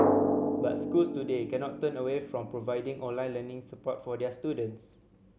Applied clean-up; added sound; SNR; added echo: none; Drum; 0 dB; none.